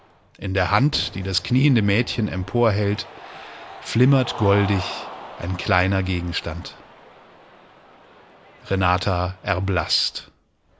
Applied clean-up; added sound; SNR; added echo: none; Boom + Cheering; 17 dB; none.